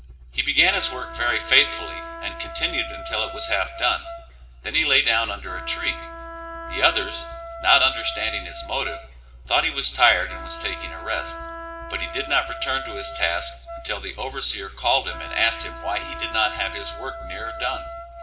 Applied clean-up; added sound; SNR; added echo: none; Wind instrument, woodwind instrument; 11 dB; reverberation time 1.0 s.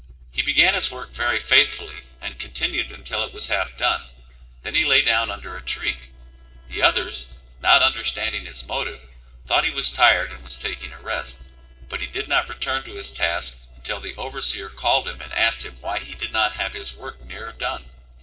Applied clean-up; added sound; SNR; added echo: neural separator model SepFormer DNS4.